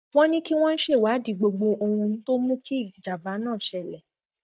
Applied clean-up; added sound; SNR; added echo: neural mask model DeepFilterNet 3.